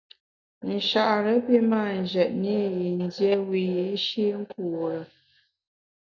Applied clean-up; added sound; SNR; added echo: none; none; none; none.